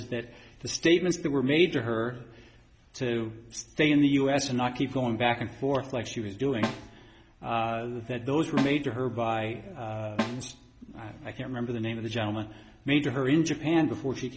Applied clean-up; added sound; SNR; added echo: none; Snare drum; 9 dB; none.